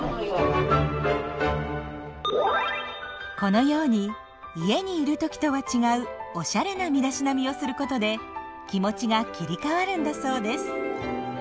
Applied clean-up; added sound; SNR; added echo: none; none; none; none.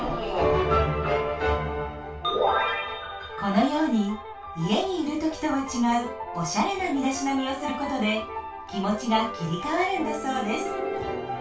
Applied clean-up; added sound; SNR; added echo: none; Brass instrument; 15 dB; reverberation time 0.2 s.